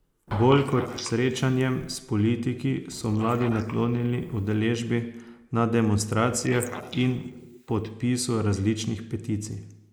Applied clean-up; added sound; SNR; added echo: neural mask model Resemble Enhance denoiser.